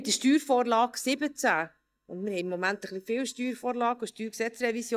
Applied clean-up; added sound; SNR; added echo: neural mask model DeepFilterNet 3.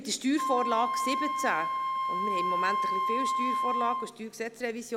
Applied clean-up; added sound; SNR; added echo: none; Wind instrument, woodwind instrument; -2 dB; none.